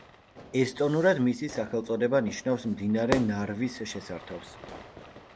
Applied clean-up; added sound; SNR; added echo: none; Fire / Fireworks; 12 dB; none.